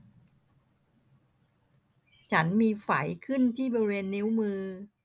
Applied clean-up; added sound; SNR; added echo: none; none; none; none.